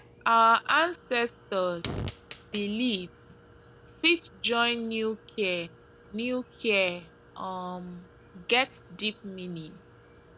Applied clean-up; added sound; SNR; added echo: none; Fire; 12 dB; none.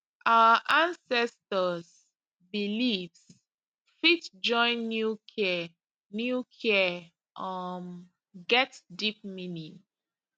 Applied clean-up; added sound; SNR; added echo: none; none; none; none.